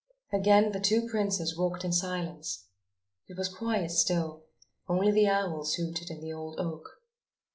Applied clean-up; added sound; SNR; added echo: neural separator model SepFormer DNS4.